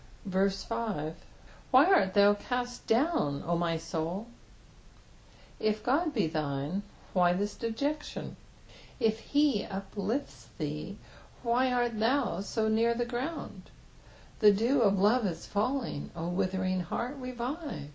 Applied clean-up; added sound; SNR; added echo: none; none; none; none.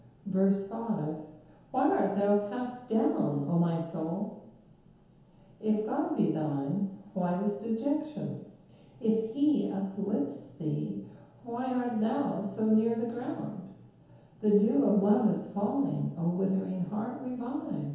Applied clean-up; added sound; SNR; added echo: none; none; none; reverberation time 1.0 s.